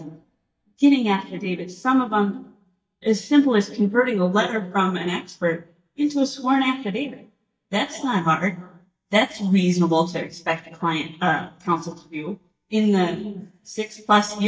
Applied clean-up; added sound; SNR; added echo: neural mask model DeepFilterNet 3.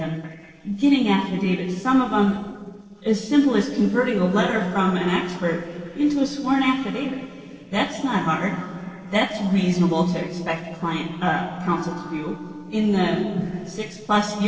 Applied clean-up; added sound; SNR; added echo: neural separator model SepFormer DNS4.